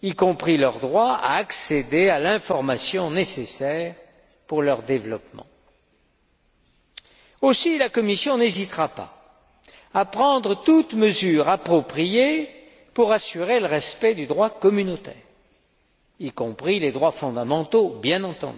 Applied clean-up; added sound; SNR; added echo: none; none; none; none.